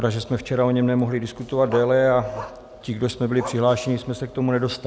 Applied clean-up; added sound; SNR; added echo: none; Bark; 17 dB; none.